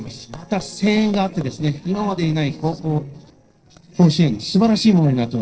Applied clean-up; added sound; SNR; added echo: neural separator model SepFormer DNS4.